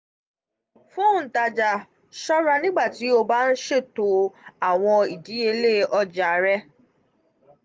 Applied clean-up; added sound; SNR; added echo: none; none; none; none.